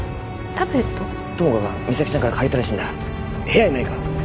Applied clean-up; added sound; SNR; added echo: none; none; none; none.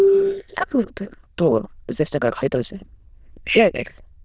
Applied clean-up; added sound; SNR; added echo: neural diffusion model UNIVERSE++.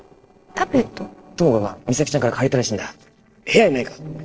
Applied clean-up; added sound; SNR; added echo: neural separator model SepFormer DNS4.